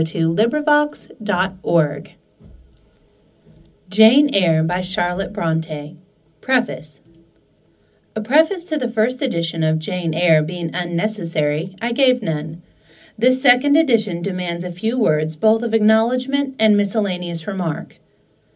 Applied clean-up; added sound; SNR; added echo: none; none; none; reverberation time 0.4 s.